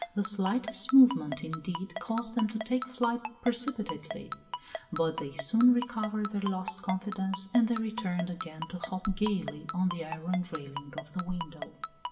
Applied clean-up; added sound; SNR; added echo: none; Ringtone; 11 dB; reverberation time 0.8 s.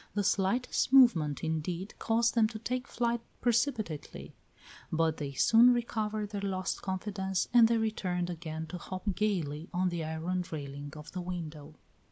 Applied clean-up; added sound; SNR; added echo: none; none; none; none.